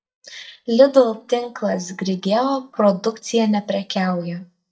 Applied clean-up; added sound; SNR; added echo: neural mask model DeepFilterNet 3.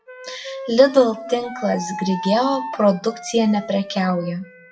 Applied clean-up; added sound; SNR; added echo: classical method WPE with log-MMSE.